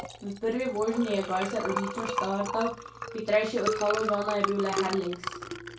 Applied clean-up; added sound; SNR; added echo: none; Liquid; 4 dB; reverberation time 0.2 s.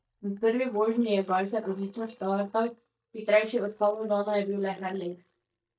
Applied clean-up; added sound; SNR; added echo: neural mask model DeepFilterNet 3.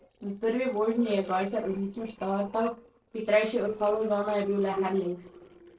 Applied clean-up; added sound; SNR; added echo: neural separator model SepFormer DNS4.